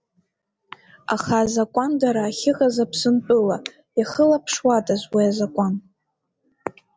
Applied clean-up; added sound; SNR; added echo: none; none; none; none.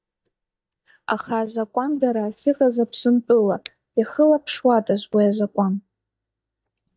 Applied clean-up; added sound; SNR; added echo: neural mask model DeepFilterNet 3.